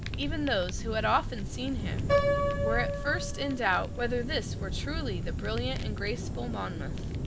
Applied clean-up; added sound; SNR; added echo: none; Fire + Piano; -1 dB; none.